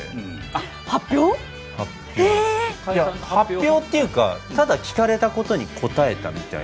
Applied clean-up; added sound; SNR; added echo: none; none; none; none.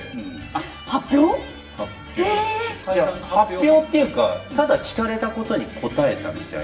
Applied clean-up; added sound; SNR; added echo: none; none; none; reverberation time 0.7 s.